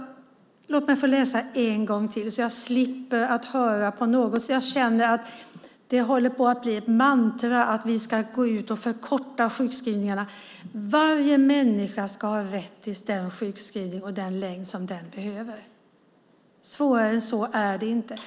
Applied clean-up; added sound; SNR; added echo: none; none; none; none.